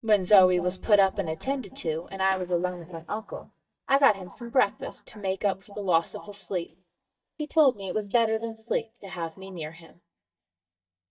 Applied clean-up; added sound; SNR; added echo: neural mask model DeepFilterNet 3.